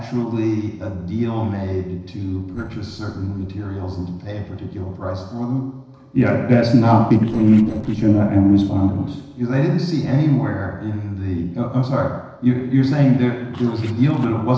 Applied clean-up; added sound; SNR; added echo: neural separator model SepFormer DNS4.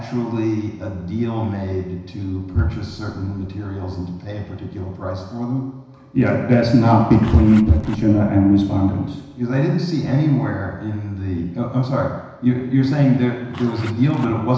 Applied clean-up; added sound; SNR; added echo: none; Zipper (clothing); 19 dB; reverberation time 1.0 s.